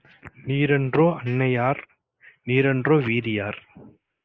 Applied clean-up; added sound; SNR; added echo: neural mask model Resemble Enhance denoiser.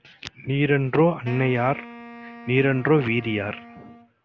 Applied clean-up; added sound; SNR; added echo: none; Wind instrument, woodwind instrument; 19 dB; none.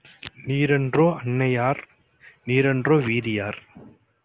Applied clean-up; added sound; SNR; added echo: none; none; none; none.